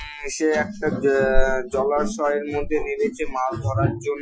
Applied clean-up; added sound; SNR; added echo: classical method Wiener filter.